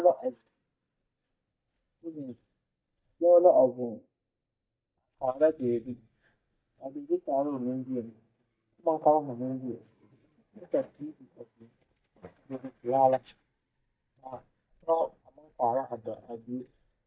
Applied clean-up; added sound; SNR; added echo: neural mask model DeepFilterNet 3.